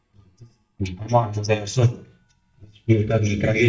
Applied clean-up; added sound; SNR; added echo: neural mask model DeepFilterNet 3.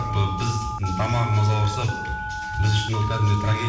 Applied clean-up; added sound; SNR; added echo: none; Telephone; 8 dB; reverberation time 1.1 s.